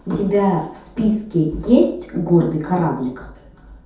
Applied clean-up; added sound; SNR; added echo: none; none; none; reverberation time 0.6 s.